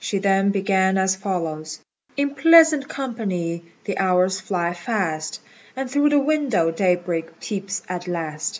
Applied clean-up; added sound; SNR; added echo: none; none; none; none.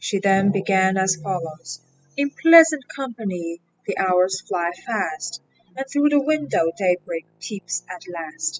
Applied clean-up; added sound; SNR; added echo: classical method spectral subtraction.